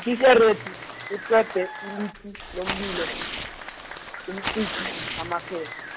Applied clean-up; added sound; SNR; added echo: none; Tearing + Applause; 9 dB; none.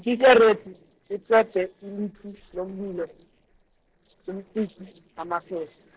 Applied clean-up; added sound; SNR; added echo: neural separator model SepFormer DNS4.